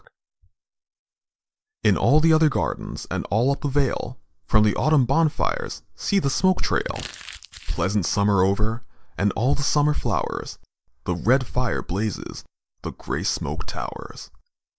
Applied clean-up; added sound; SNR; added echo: neural mask model DeepFilterNet 3.